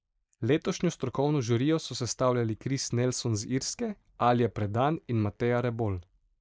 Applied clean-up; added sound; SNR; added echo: neural mask model Resemble Enhance denoiser.